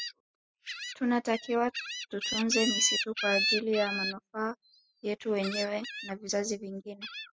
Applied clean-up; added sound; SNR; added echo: classical method spectral subtraction.